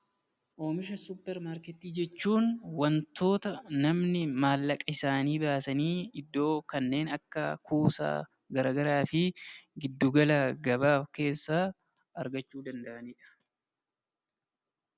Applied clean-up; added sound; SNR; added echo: none; none; none; none.